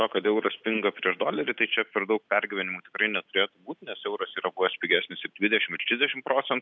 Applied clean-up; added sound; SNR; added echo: none; none; none; none.